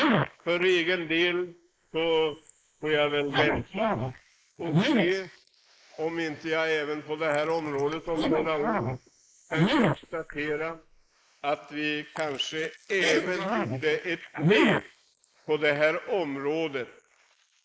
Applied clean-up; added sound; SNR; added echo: neural mask model Resemble Enhance denoiser.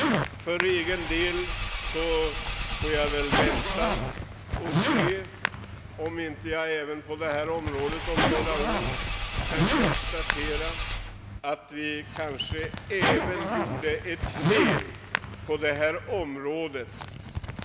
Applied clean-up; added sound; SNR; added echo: none; Engine / Car + Zipper (clothing); -1 dB; none.